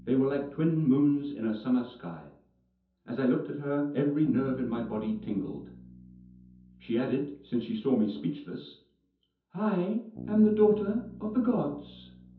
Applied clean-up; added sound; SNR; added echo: none; Bass guitar; 19 dB; reverberation time 0.5 s.